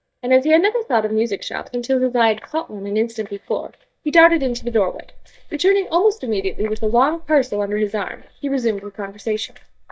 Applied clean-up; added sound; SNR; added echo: neural mask model DeepFilterNet 3.